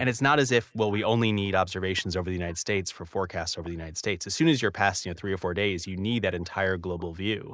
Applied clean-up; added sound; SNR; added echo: neural mask model Resemble Enhance denoiser.